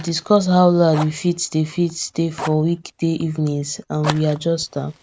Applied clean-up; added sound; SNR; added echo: none; Fire; 15 dB; none.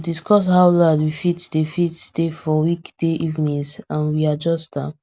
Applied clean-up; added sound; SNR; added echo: none; none; none; none.